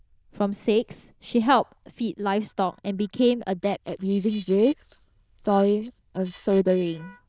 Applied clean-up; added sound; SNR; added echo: neural diffusion model UNIVERSE++.